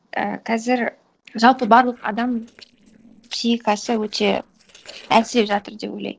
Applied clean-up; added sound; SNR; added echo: neural separator model SepFormer DNS4.